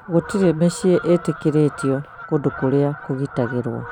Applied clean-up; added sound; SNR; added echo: none; Fowl; 15 dB; none.